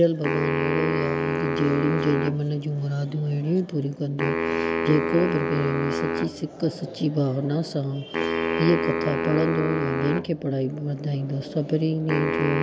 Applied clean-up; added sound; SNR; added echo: none; Wind instrument, woodwind instrument; 3 dB; none.